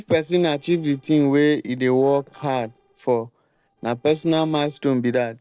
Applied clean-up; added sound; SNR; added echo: neural separator model SepFormer DNS4.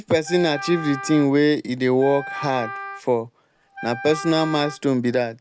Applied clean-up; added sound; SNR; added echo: none; Wind instrument, woodwind instrument; 12 dB; none.